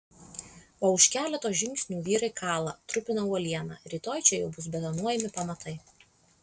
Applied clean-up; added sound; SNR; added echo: none; none; none; none.